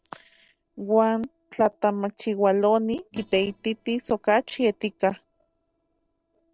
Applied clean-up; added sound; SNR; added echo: neural separator model SepFormer DNS4.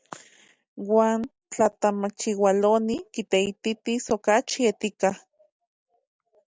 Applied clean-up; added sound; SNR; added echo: none; none; none; none.